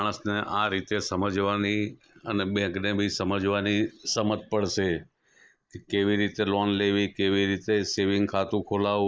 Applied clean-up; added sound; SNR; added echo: neural mask model Resemble Enhance denoiser.